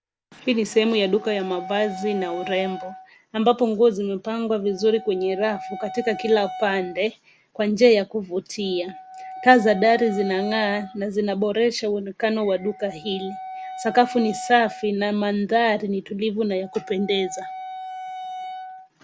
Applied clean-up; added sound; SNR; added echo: none; Wind instrument, woodwind instrument; 14 dB; none.